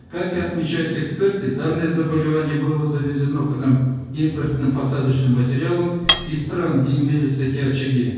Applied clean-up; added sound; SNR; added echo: none; Cutlery, silverware; 2 dB; reverberation time 1.3 s.